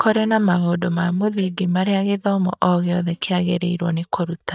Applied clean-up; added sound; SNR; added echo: neural mask model DeepFilterNet 3.